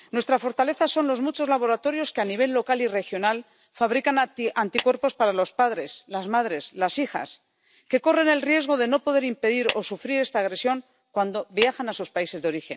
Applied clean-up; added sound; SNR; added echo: none; Clapping; 11 dB; none.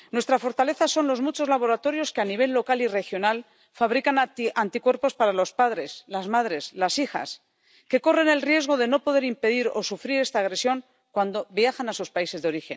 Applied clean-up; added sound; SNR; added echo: none; none; none; none.